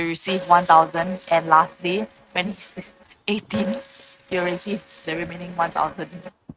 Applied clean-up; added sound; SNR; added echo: neural mask model RNNoise.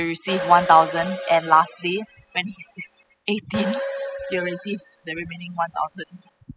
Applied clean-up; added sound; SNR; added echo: classical method spectral subtraction.